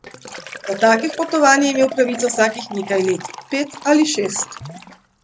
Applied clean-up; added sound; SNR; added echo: none; Liquid; 14 dB; none.